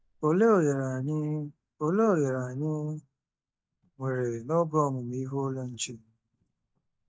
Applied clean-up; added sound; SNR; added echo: neural mask model DeepFilterNet 3.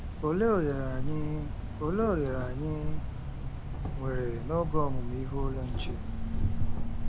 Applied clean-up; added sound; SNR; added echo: none; Cricket; -2 dB; none.